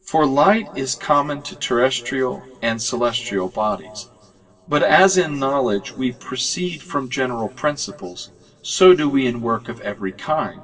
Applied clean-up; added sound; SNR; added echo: none; none; none; reverberation time 2.7 s.